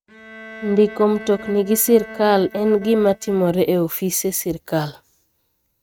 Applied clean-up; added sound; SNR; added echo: neural mask model RNNoise.